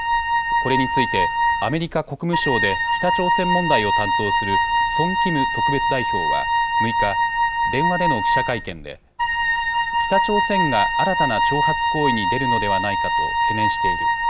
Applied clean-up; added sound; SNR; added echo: none; Wind instrument, woodwind instrument; -5 dB; none.